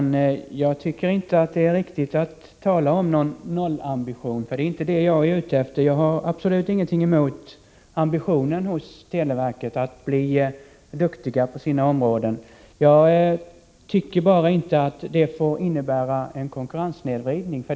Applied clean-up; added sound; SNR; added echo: none; none; none; none.